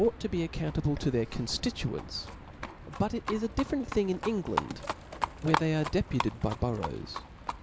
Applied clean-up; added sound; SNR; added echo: none; Livestock, farm animals, working animals; 7 dB; none.